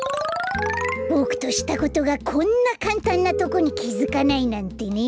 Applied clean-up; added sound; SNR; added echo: none; none; none; none.